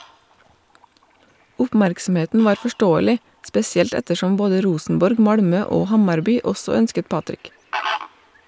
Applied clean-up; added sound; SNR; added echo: none; Fowl; 17 dB; none.